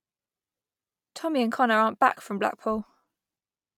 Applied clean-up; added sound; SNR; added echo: none; none; none; none.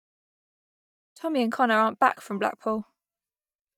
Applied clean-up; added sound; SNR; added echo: neural mask model DeepFilterNet 3.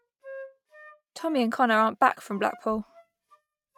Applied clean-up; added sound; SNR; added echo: neural mask model RNNoise.